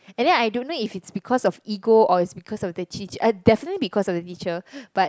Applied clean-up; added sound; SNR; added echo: none; none; none; none.